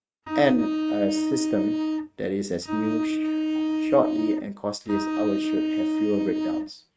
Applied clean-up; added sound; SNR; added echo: neural mask model RNNoise.